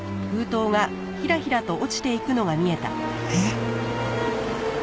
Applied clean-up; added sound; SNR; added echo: none; none; none; none.